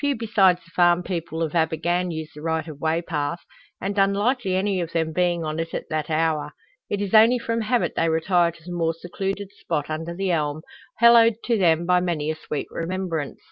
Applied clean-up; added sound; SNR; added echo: none; none; none; none.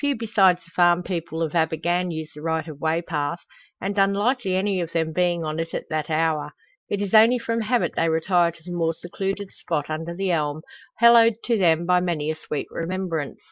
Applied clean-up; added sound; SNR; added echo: neural mask model Resemble Enhance denoiser.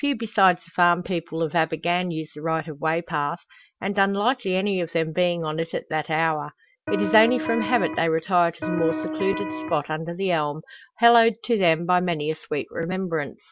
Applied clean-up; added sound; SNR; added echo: none; Electric guitar; 5 dB; none.